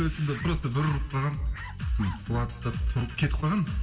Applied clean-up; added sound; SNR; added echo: none; Bark; 19 dB; reverberation time 1.4 s.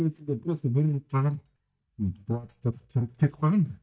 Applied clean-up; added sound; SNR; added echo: neural mask model DeepFilterNet 3.